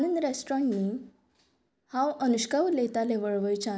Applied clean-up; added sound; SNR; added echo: none; none; none; none.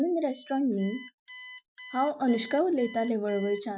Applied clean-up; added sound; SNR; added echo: classical method Wiener filter.